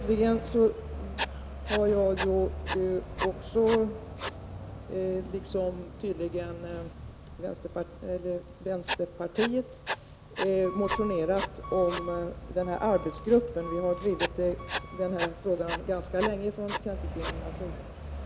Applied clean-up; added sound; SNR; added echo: none; Alarm / Truck + Writing; 7 dB; none.